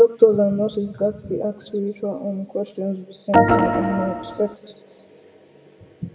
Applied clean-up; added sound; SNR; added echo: none; Organ; -4 dB; reverberation time 1.2 s.